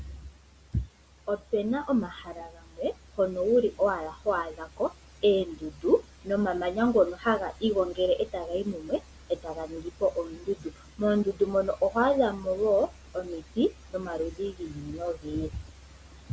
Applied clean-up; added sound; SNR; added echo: none; none; none; none.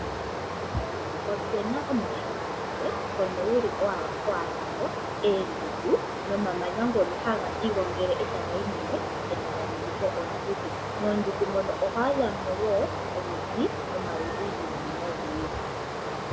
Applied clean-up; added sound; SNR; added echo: none; Stream; 2 dB; none.